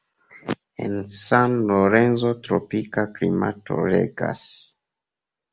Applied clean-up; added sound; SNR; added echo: none; none; none; none.